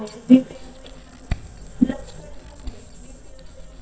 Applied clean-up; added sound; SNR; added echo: neural mask model DeepFilterNet 3.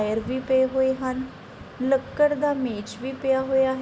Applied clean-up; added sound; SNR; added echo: none; none; none; none.